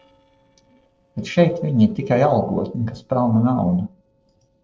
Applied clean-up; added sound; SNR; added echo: neural separator model SepFormer DNS4.